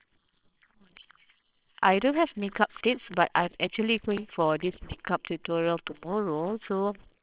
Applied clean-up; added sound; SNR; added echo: neural separator model SepFormer WHAMR!.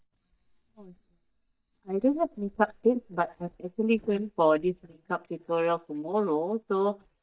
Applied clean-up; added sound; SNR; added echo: neural mask model DeepFilterNet 3.